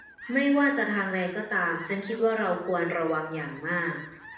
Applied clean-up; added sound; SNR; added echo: none; Fowl; 19 dB; reverberation time 0.8 s.